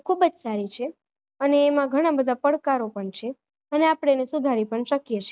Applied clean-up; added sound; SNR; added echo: none; none; none; none.